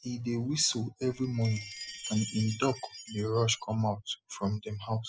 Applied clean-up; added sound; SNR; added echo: classical method spectral subtraction.